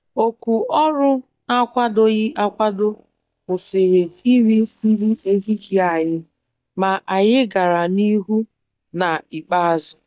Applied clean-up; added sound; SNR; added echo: neural mask model DeepFilterNet 3.